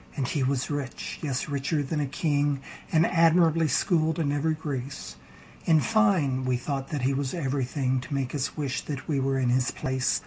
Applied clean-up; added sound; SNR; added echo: none; none; none; none.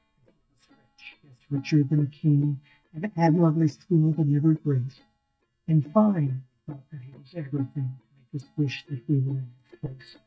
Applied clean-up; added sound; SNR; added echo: neural mask model DeepFilterNet 3.